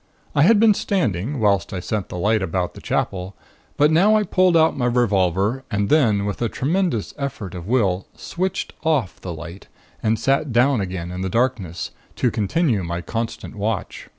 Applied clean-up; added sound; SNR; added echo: none; none; none; none.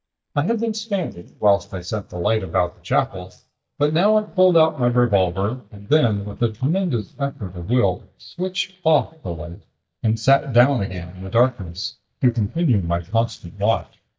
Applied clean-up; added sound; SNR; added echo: neural mask model DeepFilterNet 3.